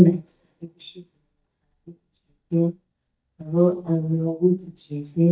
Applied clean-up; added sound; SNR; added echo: neural mask model DeepFilterNet 3.